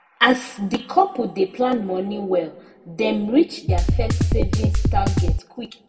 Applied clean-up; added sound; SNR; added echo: none; Drum kit; -4 dB; reverberation time 0.9 s.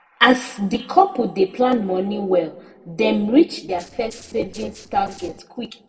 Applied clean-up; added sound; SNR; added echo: neural separator model SepFormer DNS4.